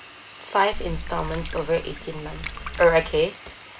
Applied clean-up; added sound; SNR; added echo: none; Water / Liquid; 8 dB; none.